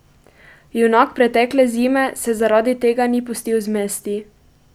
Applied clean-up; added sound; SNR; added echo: none; none; none; none.